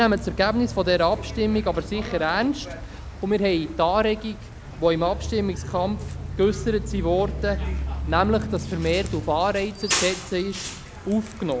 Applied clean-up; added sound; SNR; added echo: none; Bus; 7 dB; none.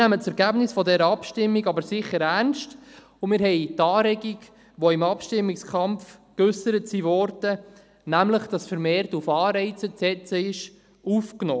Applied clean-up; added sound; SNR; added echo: none; none; none; none.